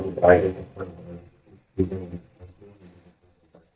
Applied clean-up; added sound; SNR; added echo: neural mask model DeepFilterNet 3.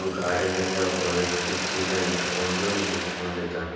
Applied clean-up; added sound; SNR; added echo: none; Mechanisms; 2 dB; reverberation time 1.1 s.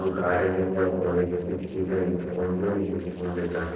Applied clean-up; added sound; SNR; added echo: neural separator model SepFormer DNS4.